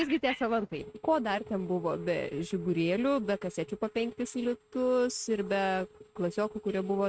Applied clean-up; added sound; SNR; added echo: neural mask model RNNoise.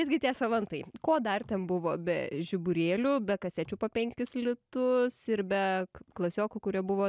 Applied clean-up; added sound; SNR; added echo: none; none; none; none.